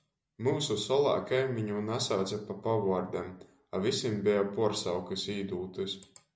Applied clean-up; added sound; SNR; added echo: none; none; none; none.